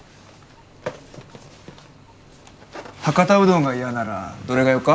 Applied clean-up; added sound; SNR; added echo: none; none; none; none.